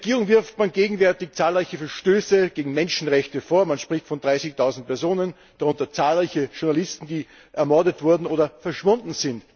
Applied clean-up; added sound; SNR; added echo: none; none; none; none.